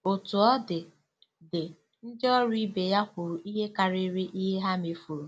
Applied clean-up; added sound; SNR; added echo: none; none; none; none.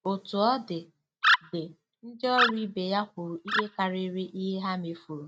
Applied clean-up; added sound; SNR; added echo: neural mask model RNNoise.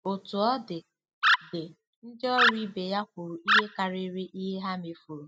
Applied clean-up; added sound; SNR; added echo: classical method spectral subtraction.